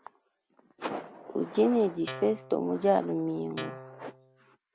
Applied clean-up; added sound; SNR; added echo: none; Guitar; 13 dB; none.